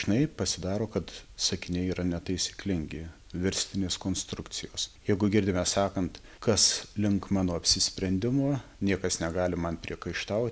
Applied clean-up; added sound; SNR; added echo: none; none; none; none.